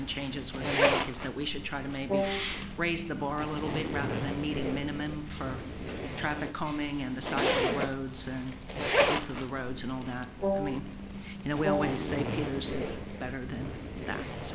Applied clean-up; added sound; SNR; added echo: none; Zipper (clothing) + Wind instrument, woodwind instrument; -2 dB; none.